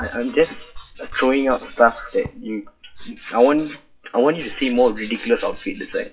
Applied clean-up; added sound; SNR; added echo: classical method WPE with log-MMSE.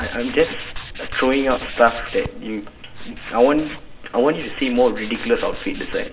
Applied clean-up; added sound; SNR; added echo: none; Tools; 12 dB; reverberation time 0.6 s.